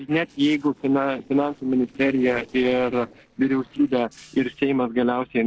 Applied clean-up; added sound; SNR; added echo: neural separator model SepFormer DNS4.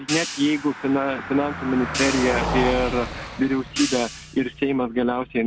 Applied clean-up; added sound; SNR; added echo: none; Car passing by + Hi-hat; 7 dB; none.